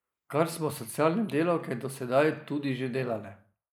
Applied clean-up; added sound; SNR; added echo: neural mask model Resemble Enhance denoiser.